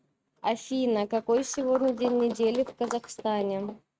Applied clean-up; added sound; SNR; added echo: neural mask model RNNoise.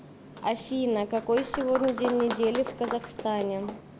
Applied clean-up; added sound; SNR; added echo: none; Applause; 10 dB; none.